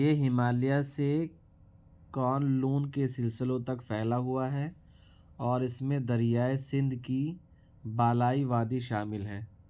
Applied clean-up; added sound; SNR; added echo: none; none; none; none.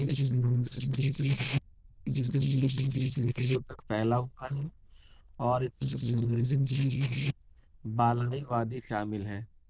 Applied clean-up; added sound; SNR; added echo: neural diffusion model UNIVERSE++.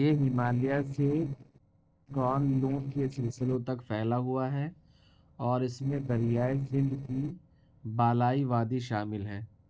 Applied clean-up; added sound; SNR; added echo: neural separator model SepFormer DNS4.